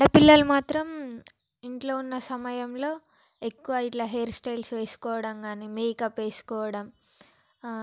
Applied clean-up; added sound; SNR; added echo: none; none; none; none.